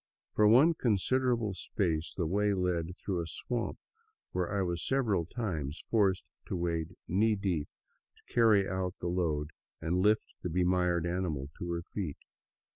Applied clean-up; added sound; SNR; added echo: none; none; none; none.